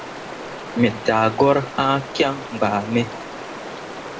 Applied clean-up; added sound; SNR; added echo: none; Stream; 11 dB; reverberation time 0.2 s.